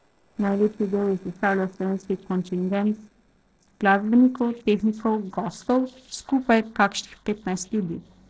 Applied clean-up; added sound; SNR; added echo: neural separator model SepFormer DNS4.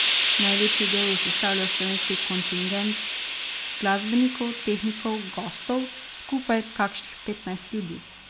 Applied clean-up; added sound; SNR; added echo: none; Hiss; -3 dB; none.